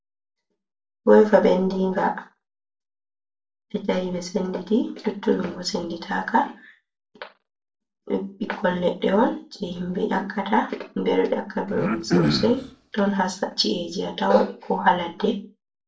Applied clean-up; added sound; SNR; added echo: neural separator model SepFormer DNS4.